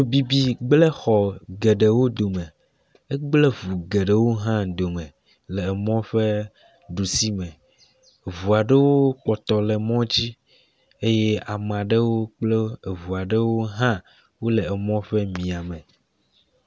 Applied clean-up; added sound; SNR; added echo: none; none; none; none.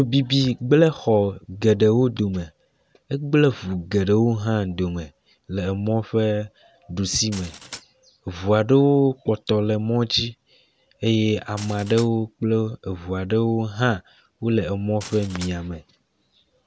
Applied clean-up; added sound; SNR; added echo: none; Glass; 19 dB; none.